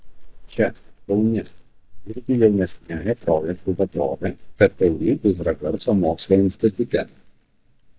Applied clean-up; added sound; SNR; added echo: neural mask model DeepFilterNet 3.